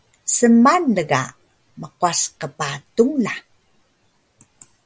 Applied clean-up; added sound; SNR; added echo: none; none; none; none.